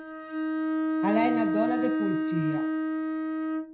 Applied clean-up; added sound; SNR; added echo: none; Bowed string instrument; -4 dB; reverberation time 0.5 s.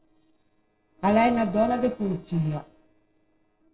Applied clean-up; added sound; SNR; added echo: neural separator model SepFormer DNS4.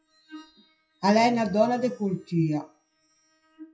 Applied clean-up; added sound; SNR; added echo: classical method WPE with log-MMSE.